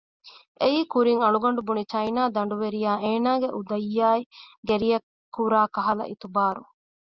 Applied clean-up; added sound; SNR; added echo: none; none; none; none.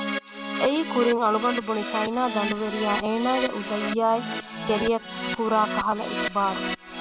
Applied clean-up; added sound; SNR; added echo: none; Keyboard (musical); 4 dB; none.